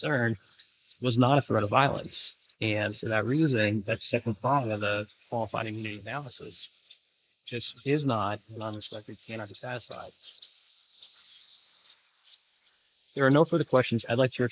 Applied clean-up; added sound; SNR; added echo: neural mask model Resemble Enhance denoiser.